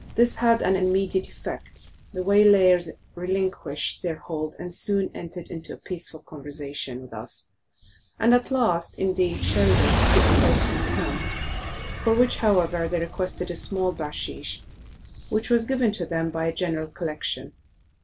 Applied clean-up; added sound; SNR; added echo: none; Fire; 5 dB; none.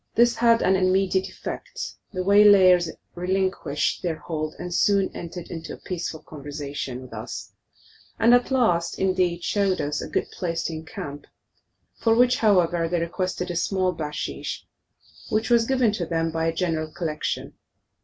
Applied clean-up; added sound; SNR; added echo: none; none; none; none.